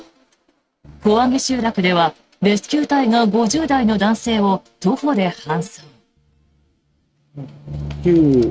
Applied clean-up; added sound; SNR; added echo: neural mask model RNNoise.